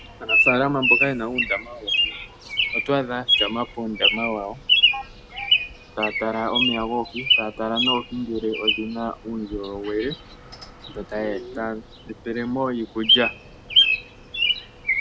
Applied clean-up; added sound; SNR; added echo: none; Bird vocalization, bird call, bird song; -3 dB; none.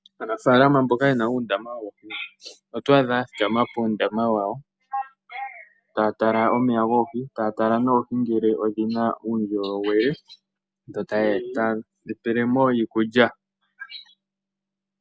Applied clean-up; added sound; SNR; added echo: none; none; none; none.